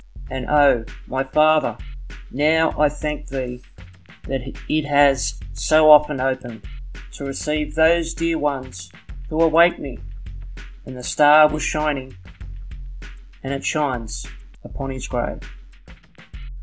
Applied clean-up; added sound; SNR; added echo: none; Drum kit; 12 dB; none.